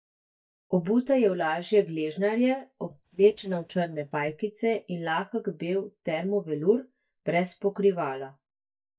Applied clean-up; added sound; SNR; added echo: neural mask model DeepFilterNet 3.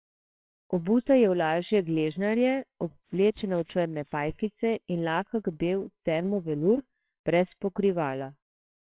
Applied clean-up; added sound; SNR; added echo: neural separator model SepFormer WHAMR!.